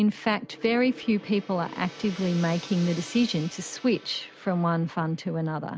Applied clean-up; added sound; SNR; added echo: none; Gong; 18 dB; none.